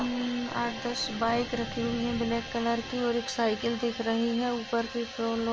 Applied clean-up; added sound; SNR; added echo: none; Thunder; 15 dB; none.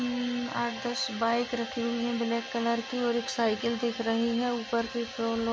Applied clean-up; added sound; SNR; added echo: none; none; none; none.